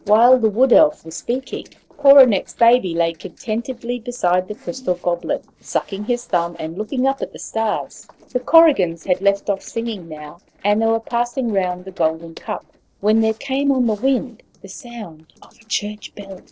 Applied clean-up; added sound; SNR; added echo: neural separator model SepFormer DNS4.